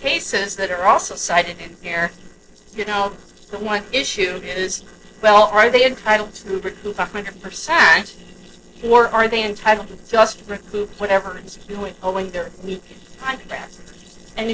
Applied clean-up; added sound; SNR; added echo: neural separator model SepFormer DNS4.